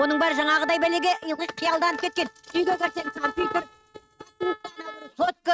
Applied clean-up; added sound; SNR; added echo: neural mask model RNNoise.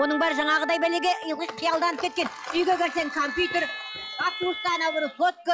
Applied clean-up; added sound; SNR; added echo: classical method log-MMSE.